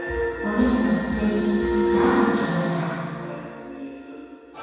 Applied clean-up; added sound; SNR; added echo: none; Wind instrument, woodwind instrument; 20 dB; reverberation time 2.2 s.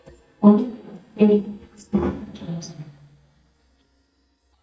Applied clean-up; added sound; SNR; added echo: neural mask model DeepFilterNet 3.